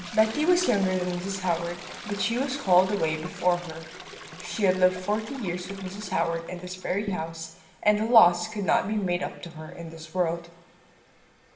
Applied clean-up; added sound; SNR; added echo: none; Toilet flush; 15 dB; reverberation time 0.8 s.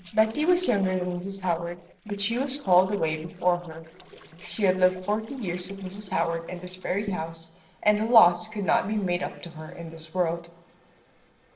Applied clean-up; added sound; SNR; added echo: neural separator model SepFormer DNS4.